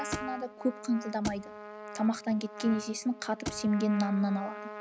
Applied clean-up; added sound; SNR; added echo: none; Trumpet + Thump, thud; 10 dB; none.